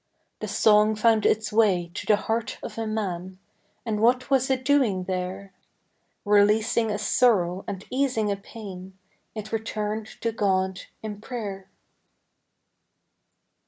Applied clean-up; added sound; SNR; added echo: none; none; none; none.